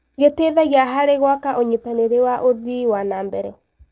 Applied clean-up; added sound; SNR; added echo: neural separator model SepFormer DNS4.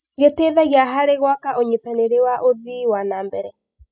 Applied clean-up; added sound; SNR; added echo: classical method spectral subtraction.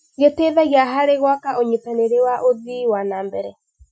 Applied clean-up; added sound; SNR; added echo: classical method Wiener filter.